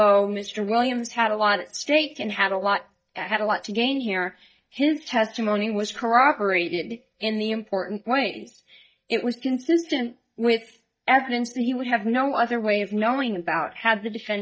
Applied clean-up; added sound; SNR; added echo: neural mask model DeepFilterNet 3.